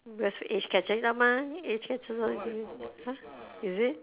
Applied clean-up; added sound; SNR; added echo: none; none; none; none.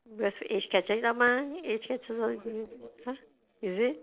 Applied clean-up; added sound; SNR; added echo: neural separator model SepFormer DNS4.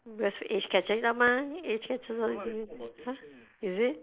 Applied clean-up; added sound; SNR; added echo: neural mask model Resemble Enhance denoiser.